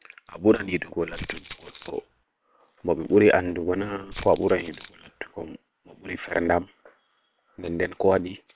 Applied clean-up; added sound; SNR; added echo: neural separator model SepFormer WHAM!.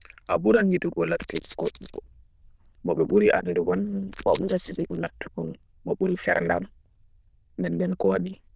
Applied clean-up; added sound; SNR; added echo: neural diffusion model UNIVERSE++.